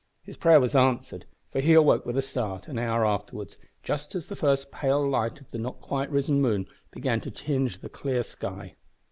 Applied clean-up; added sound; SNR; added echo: none; none; none; none.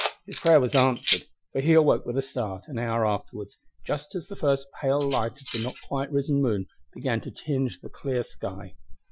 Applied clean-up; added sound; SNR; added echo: classical method Wiener filter.